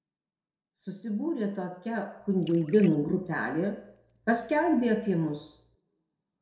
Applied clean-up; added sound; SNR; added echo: neural separator model SepFormer DNS4.